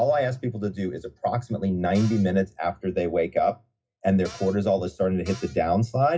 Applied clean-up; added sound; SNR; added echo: classical method WPE with log-MMSE.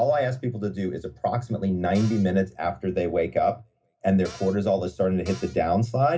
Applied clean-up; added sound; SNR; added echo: none; Cupboard open or close; 19 dB; reverberation time 0.4 s.